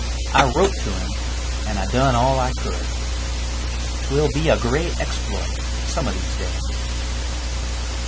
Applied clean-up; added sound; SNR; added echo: none; none; none; none.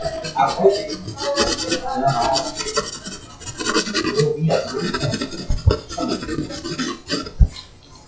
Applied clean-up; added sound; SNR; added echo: classical method WPE with log-MMSE.